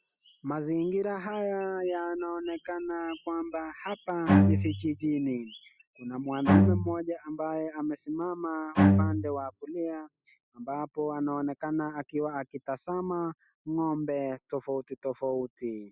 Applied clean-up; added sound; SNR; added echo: classical method spectral subtraction.